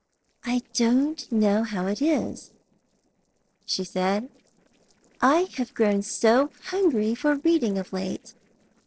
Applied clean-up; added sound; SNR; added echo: neural separator model SepFormer DNS4.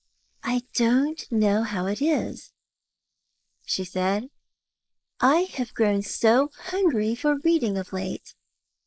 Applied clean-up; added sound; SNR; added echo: neural mask model Resemble Enhance denoiser.